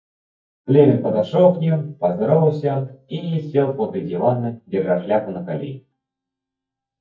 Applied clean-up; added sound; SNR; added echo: neural mask model DeepFilterNet 3.